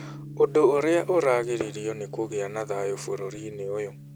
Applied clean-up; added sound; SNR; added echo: none; Gong + Fireworks; 14 dB; none.